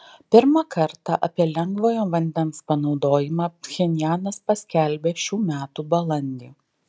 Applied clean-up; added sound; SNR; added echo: none; none; none; none.